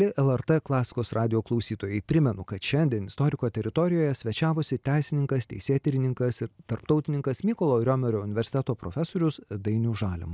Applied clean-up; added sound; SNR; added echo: none; none; none; none.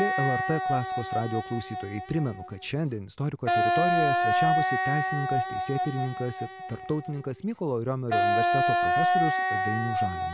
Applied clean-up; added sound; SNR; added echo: none; Wind instrument, woodwind instrument; -4 dB; none.